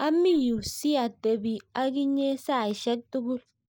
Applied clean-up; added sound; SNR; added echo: neural mask model Resemble Enhance denoiser.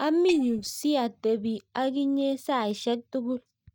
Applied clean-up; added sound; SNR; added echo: neural mask model DeepFilterNet 3.